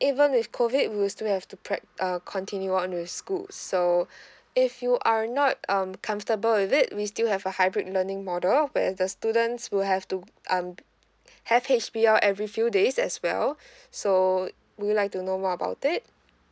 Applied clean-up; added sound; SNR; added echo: none; none; none; none.